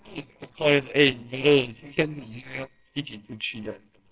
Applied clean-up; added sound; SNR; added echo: neural separator model SepFormer WHAMR!.